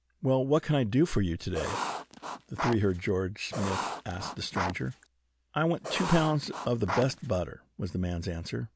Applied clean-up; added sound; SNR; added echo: none; Writing; 6 dB; none.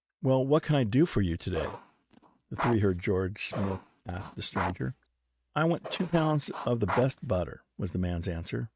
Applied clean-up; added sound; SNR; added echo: neural mask model RNNoise.